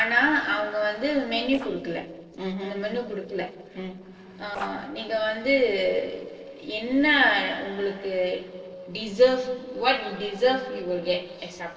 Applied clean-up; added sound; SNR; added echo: neural separator model SepFormer DNS4.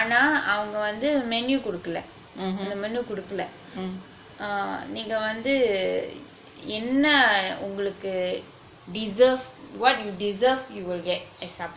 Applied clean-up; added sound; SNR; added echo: none; none; none; none.